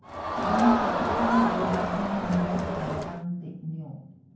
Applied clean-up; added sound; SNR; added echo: none; Crowd; -2 dB; reverberation time 0.9 s.